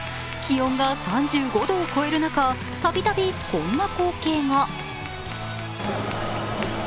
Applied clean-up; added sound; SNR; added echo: none; Wind instrument, woodwind instrument + Tap; 15 dB; none.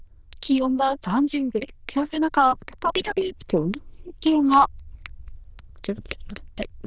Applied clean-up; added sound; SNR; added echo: neural diffusion model UNIVERSE++.